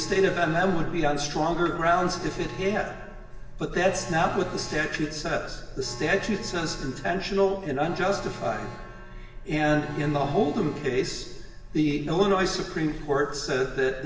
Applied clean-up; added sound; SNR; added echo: none; Alarm; 17 dB; reverberation time 1.1 s.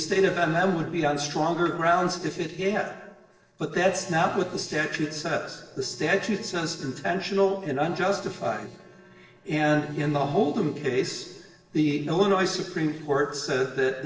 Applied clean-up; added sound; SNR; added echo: neural separator model SepFormer DNS4.